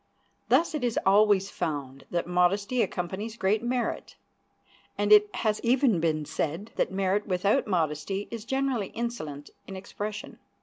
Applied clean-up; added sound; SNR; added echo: none; none; none; none.